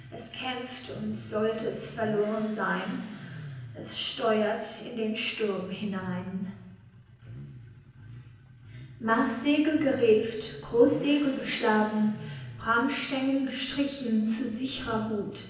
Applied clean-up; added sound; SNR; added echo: none; Motorcycle / Accelerating, revving, vroom; 16 dB; reverberation time 0.9 s.